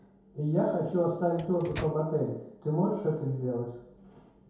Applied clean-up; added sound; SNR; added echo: none; Microwave oven; 14 dB; reverberation time 0.9 s.